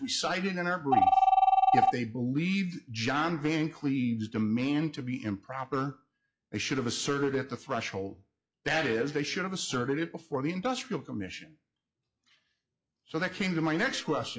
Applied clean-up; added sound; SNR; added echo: classical method log-MMSE.